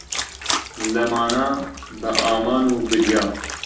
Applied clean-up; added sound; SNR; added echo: none; Trickle, dribble / Splash, splatter; 6 dB; reverberation time 0.5 s.